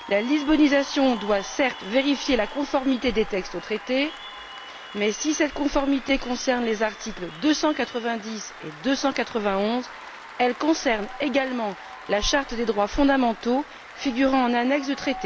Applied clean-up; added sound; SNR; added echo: none; Applause / Cheering; 16 dB; none.